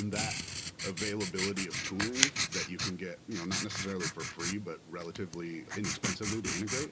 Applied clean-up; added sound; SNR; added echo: none; Writing; -2 dB; reverberation time 0.3 s.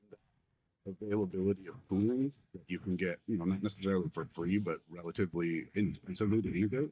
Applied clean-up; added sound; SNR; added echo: neural mask model DeepFilterNet 3.